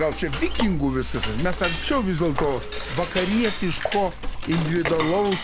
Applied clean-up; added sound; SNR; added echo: none; Cutlery, silverware / Dishes, pots, and pans; 3 dB; none.